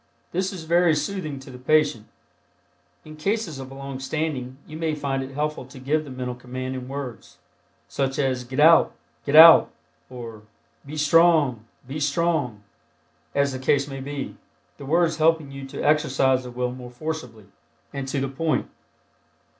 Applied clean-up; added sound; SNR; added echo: none; none; none; none.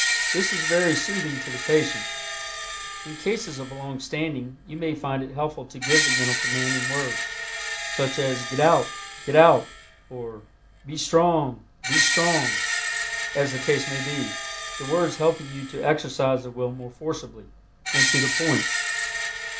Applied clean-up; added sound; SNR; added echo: none; Screech; 2 dB; none.